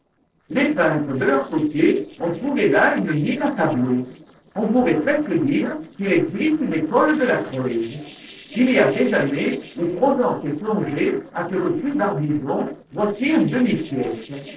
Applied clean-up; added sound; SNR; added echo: neural separator model SepFormer DNS4.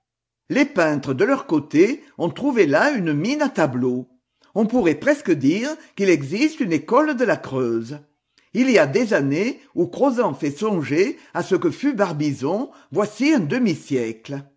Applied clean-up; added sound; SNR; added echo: none; none; none; none.